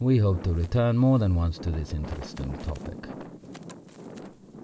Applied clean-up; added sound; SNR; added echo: none; Wind; 15 dB; none.